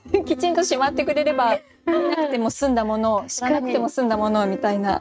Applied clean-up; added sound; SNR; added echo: neural mask model RNNoise.